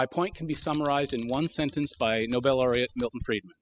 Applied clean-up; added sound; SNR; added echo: classical method spectral subtraction.